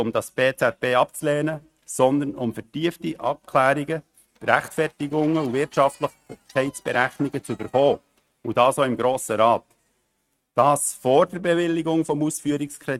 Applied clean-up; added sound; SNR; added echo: neural mask model RNNoise.